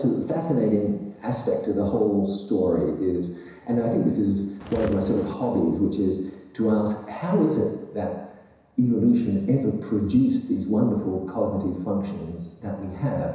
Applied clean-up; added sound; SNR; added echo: none; Walk, footsteps; 11 dB; reverberation time 1.0 s.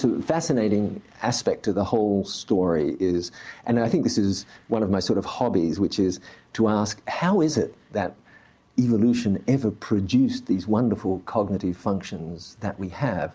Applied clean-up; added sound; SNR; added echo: none; none; none; none.